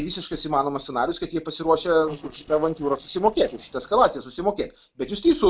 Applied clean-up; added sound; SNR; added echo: neural separator model SepFormer DNS4.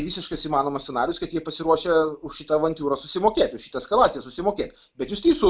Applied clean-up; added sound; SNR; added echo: none; none; none; none.